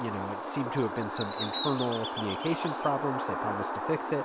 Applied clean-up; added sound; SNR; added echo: none; Bird; 1 dB; none.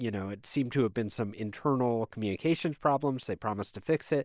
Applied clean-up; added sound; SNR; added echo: none; none; none; none.